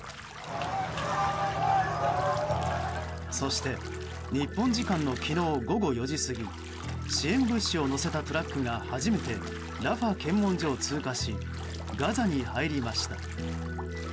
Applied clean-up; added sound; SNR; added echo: none; Bathtub (filling or washing); 15 dB; none.